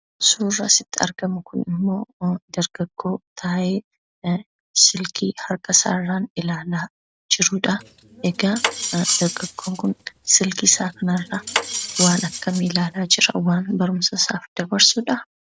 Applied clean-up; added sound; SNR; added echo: none; Cutlery, silverware; 6 dB; none.